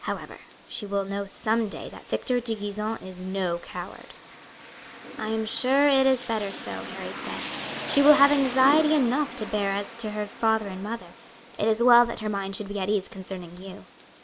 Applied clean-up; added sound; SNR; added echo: none; Rain; 13 dB; none.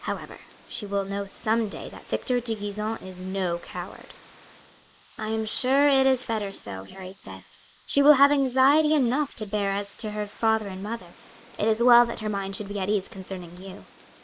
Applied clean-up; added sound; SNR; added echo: neural mask model Resemble Enhance denoiser.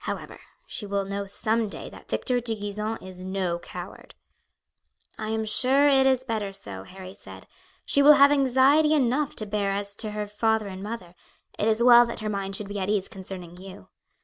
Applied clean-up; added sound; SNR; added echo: none; none; none; none.